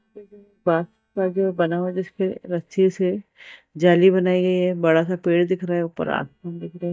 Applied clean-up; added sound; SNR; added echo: neural mask model DeepFilterNet 3.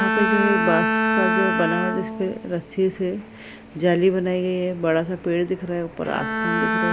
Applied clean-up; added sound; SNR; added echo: none; Bowed string instrument; 1 dB; none.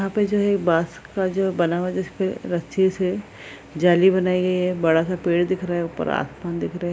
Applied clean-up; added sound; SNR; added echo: none; none; none; none.